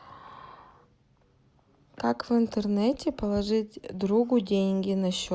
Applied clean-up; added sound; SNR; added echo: none; none; none; none.